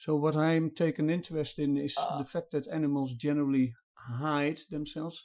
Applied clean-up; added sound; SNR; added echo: classical method Wiener filter.